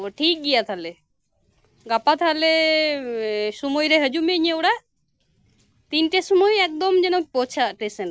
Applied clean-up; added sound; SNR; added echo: none; none; none; none.